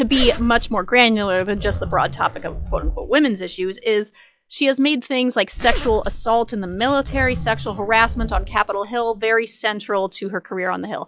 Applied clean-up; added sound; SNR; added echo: classical method log-MMSE.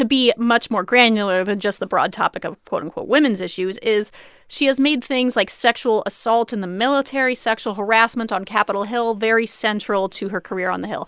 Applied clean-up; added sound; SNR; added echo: none; none; none; none.